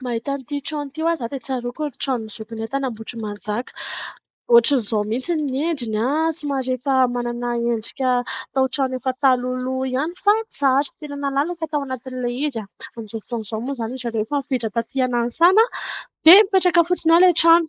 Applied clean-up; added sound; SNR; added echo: neural mask model Resemble Enhance denoiser.